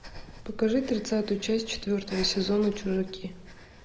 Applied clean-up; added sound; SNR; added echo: none; Breathing; 14 dB; none.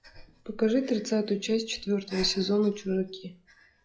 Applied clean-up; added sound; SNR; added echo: classical method log-MMSE.